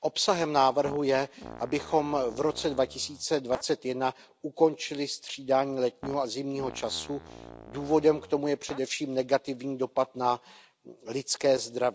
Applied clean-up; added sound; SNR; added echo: none; Fart; 18 dB; none.